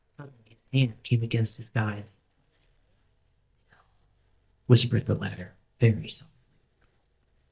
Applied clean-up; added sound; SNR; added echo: neural mask model DeepFilterNet 3.